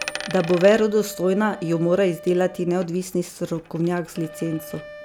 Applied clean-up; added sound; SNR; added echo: none; Wind instrument, woodwind instrument + Coin (dropping); 15 dB; none.